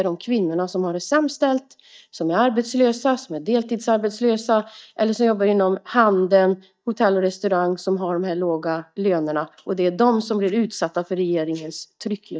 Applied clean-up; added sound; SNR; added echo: neural mask model DeepFilterNet 3.